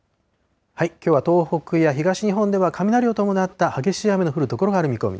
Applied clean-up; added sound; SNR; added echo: none; none; none; none.